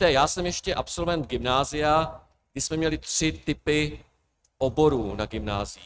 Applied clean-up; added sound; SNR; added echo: neural mask model RNNoise.